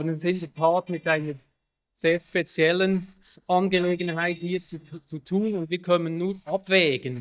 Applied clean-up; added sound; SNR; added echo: neural mask model DeepFilterNet 3.